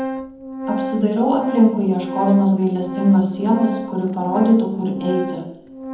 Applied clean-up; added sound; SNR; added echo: none; Organ; 9 dB; reverberation time 1.0 s.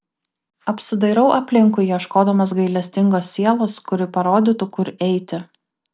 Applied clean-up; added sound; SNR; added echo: none; none; none; none.